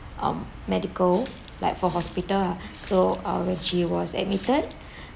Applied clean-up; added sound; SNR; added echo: none; Water tap, faucet; 17 dB; none.